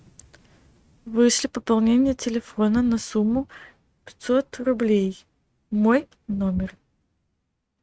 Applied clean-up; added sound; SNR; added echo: neural mask model RNNoise.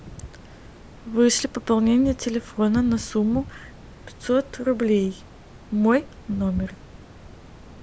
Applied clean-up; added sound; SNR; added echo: none; Water; 20 dB; none.